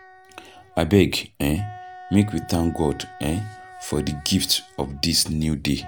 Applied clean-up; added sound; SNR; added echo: none; Wind instrument, woodwind instrument; 20 dB; none.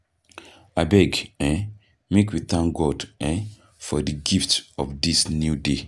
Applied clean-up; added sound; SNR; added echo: none; none; none; none.